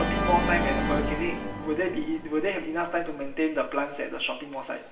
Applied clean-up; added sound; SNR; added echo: none; Organ; 2 dB; reverberation time 0.7 s.